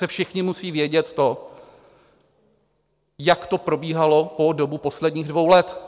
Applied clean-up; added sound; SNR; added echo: none; none; none; none.